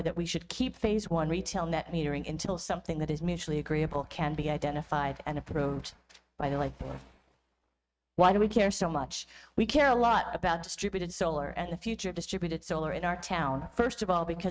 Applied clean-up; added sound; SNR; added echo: neural mask model RNNoise.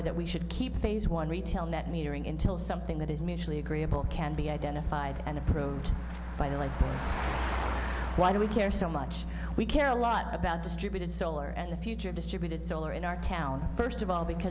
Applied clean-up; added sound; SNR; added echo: none; Engine; 14 dB; none.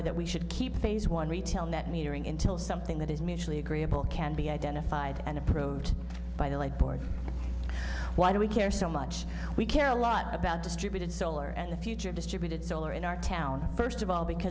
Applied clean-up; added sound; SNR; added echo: none; none; none; none.